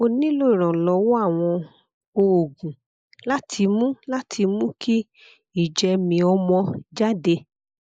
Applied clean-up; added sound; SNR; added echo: neural mask model Resemble Enhance denoiser.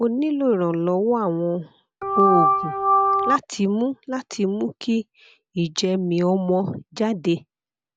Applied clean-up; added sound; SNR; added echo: none; Organ; -4 dB; none.